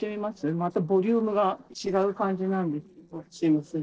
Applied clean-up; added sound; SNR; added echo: neural separator model SepFormer DNS4.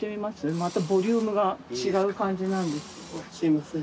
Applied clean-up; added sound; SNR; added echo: none; Engine / Drill; 20 dB; none.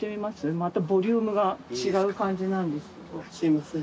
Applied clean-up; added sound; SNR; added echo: none; none; none; none.